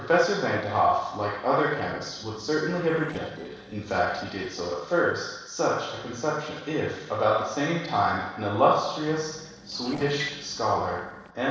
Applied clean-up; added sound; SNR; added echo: neural separator model SepFormer DNS4.